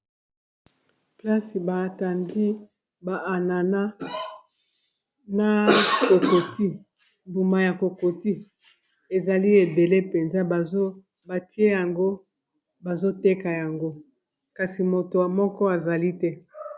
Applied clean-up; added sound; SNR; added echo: none; none; none; none.